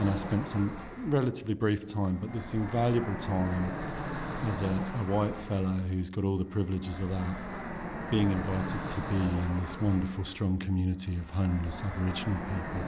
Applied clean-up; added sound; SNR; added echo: none; Fixed-wing aircraft, airplane; 8 dB; none.